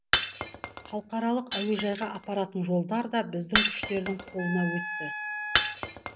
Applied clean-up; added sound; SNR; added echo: none; Shatter + Wind instrument, woodwind instrument; -1 dB; none.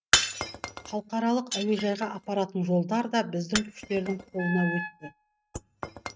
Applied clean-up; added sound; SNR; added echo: neural mask model RNNoise.